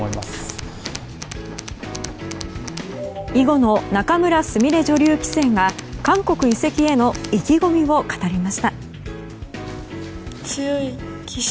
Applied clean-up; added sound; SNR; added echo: none; Tools; 15 dB; none.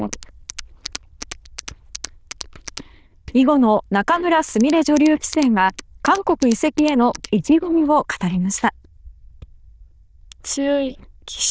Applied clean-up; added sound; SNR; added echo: neural diffusion model UNIVERSE++.